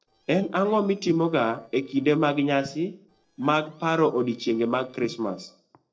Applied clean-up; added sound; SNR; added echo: neural separator model SepFormer DNS4.